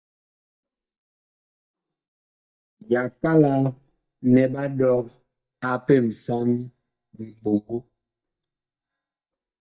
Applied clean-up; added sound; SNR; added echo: neural mask model DeepFilterNet 3.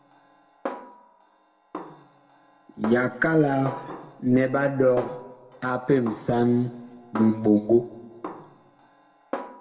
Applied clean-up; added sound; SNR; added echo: none; Snare drum; 14 dB; reverberation time 1.2 s.